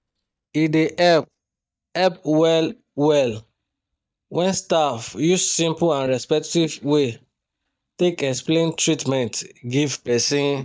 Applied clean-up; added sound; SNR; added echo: neural mask model DeepFilterNet 3.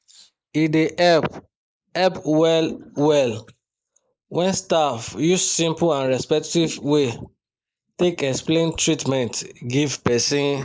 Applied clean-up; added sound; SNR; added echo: neural mask model Resemble Enhance denoiser.